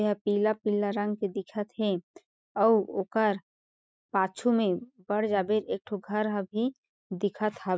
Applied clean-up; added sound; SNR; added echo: none; none; none; none.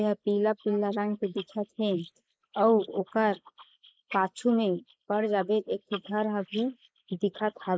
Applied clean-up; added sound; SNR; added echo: neural mask model Resemble Enhance denoiser.